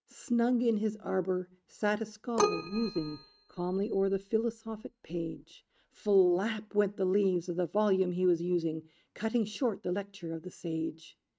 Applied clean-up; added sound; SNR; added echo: neural mask model RNNoise.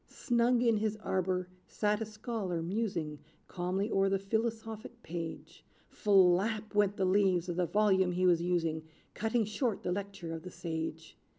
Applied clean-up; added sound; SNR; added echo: none; none; none; none.